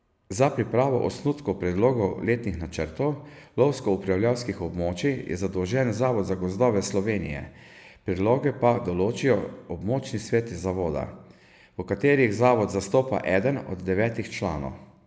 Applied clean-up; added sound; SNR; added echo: none; none; none; none.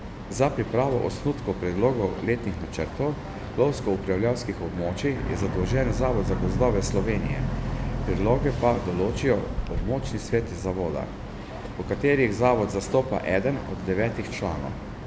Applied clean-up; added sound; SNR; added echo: none; Boat, Water vehicle; 5 dB; none.